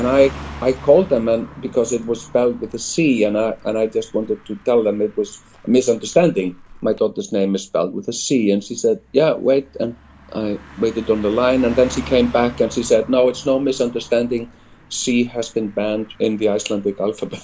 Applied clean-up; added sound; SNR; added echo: none; Car passing by; 19 dB; none.